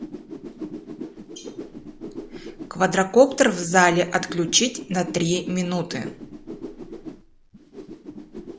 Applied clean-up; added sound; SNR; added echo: none; Whoosh, swoosh, swish; 13 dB; none.